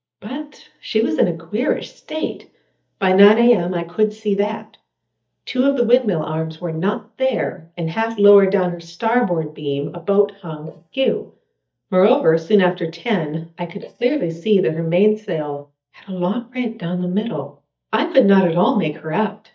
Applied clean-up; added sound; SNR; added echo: neural mask model DeepFilterNet 3.